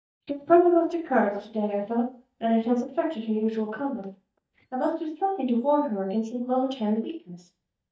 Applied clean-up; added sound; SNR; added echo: neural mask model DeepFilterNet 3.